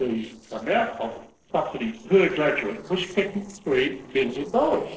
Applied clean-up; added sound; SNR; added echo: neural separator model SepFormer DNS4.